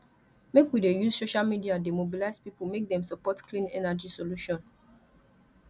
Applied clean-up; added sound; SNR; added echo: none; none; none; none.